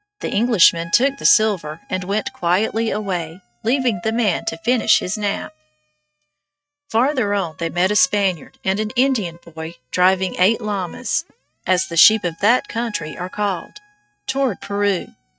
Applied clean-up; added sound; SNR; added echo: neural mask model RNNoise.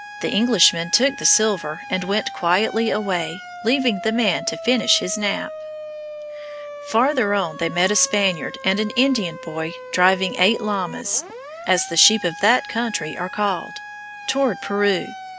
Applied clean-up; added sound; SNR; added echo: none; Siren; 13 dB; none.